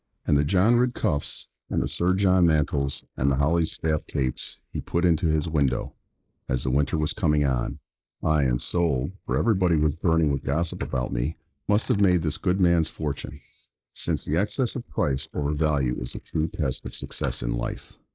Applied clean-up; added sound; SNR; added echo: neural mask model Resemble Enhance denoiser.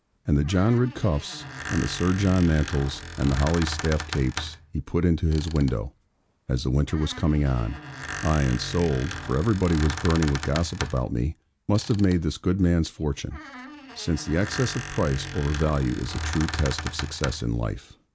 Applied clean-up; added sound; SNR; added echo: none; Squeak; 11 dB; none.